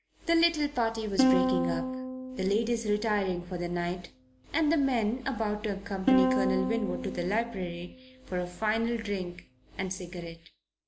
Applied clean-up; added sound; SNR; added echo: none; Plucked string instrument; 1 dB; none.